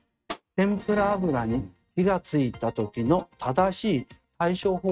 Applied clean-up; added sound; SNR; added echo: neural mask model RNNoise.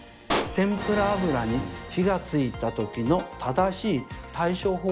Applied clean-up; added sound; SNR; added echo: none; Explosion; 7 dB; none.